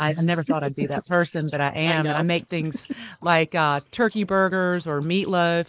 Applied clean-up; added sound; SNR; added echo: neural mask model Resemble Enhance denoiser.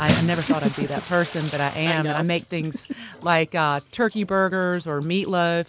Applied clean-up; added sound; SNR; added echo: none; Bathtub (filling or washing) / Splash, splatter; 10 dB; none.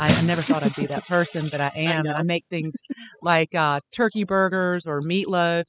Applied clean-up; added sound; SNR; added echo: classical method spectral subtraction.